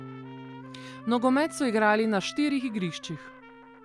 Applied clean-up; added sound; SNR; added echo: none; Trumpet + Bass guitar; 16 dB; none.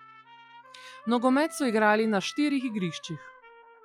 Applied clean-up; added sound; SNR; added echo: classical method log-MMSE.